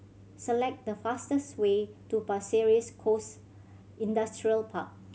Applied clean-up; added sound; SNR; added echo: none; none; none; none.